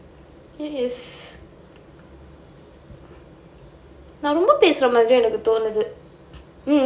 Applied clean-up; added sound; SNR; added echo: none; none; none; none.